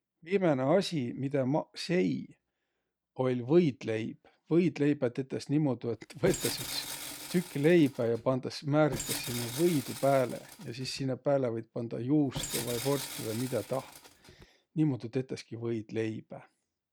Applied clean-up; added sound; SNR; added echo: none; Tools; 11 dB; none.